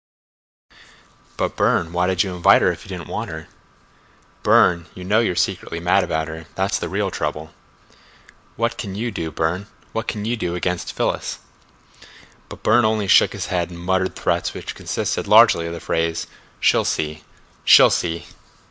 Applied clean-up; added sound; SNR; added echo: none; none; none; none.